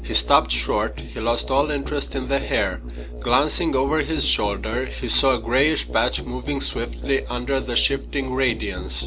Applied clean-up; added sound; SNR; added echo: none; Musical instrument; 8 dB; none.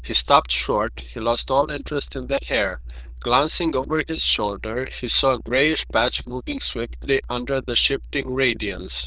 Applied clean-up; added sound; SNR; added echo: neural diffusion model UNIVERSE++.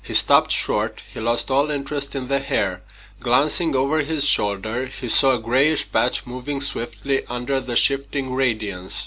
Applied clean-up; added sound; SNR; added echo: none; none; none; none.